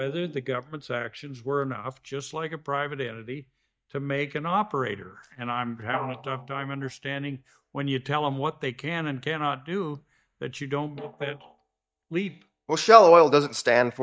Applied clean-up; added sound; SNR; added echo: neural mask model DeepFilterNet 3.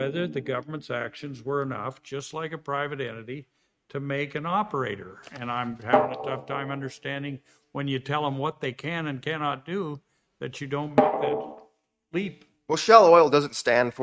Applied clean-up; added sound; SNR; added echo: neural mask model RNNoise.